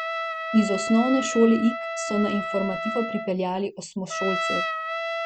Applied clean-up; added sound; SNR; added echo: none; Trumpet; 5 dB; none.